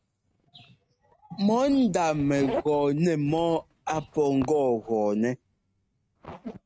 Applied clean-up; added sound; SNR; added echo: neural mask model RNNoise.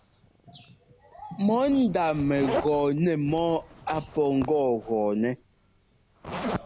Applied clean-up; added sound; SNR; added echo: none; Zipper (clothing); 11 dB; none.